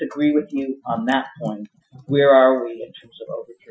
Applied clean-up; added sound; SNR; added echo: classical method Wiener filter.